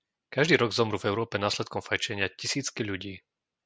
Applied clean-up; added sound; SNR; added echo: none; none; none; none.